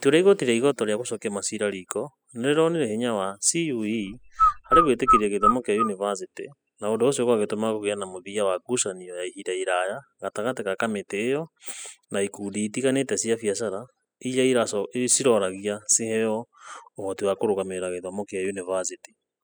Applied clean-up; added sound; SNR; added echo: classical method spectral subtraction.